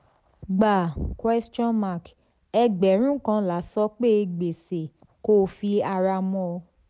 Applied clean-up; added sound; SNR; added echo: none; none; none; none.